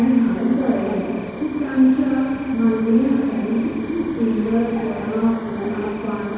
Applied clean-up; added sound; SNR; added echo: none; Cricket; 14 dB; reverberation time 2.2 s.